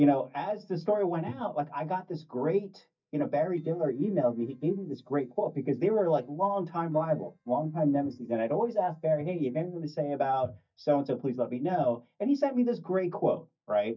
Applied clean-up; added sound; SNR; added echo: neural mask model DeepFilterNet 3.